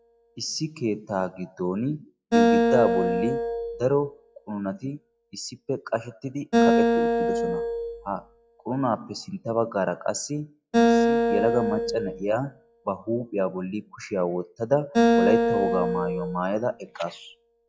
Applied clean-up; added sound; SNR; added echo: classical method log-MMSE.